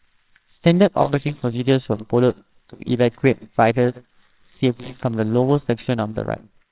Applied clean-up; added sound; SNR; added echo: neural separator model SepFormer WHAMR!.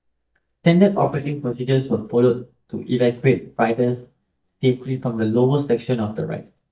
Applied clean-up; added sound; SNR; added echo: neural mask model DeepFilterNet 3.